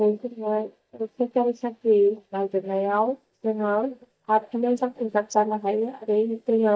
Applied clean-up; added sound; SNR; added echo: neural mask model DeepFilterNet 3.